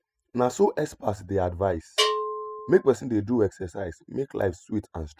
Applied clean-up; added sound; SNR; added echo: classical method spectral subtraction.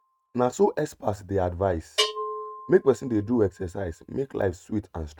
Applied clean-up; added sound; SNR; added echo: neural mask model RNNoise.